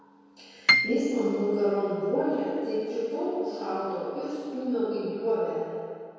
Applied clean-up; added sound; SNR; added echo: none; Piano; 0 dB; reverberation time 2.2 s.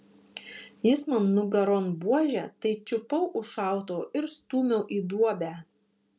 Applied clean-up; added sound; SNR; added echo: none; none; none; none.